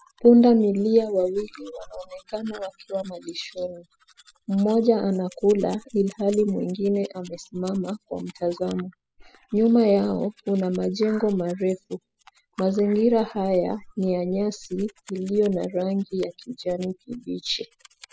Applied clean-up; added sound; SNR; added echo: classical method spectral subtraction.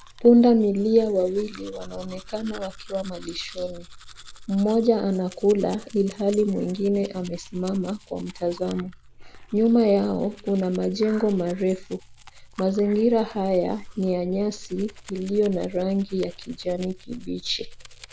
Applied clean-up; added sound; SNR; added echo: none; Domestic sounds, home sounds; 18 dB; none.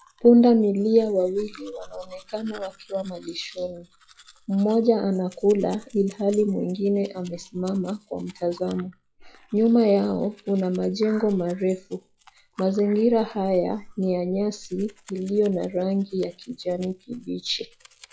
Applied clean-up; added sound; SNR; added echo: classical method log-MMSE.